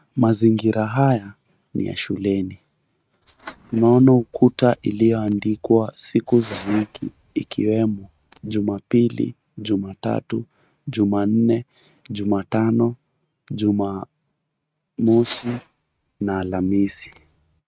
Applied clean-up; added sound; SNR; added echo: neural mask model RNNoise.